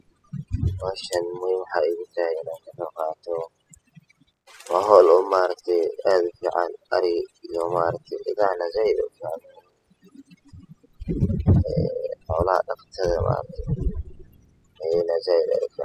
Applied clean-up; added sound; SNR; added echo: classical method spectral subtraction.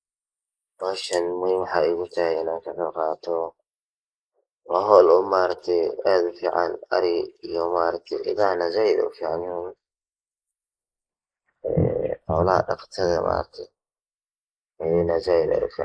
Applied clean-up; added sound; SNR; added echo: neural mask model Resemble Enhance denoiser.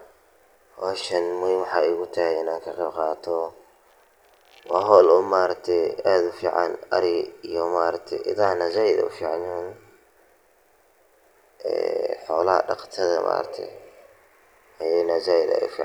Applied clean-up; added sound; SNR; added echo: none; none; none; none.